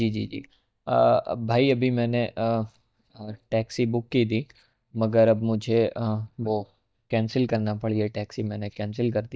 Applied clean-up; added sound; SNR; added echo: neural mask model DeepFilterNet 3.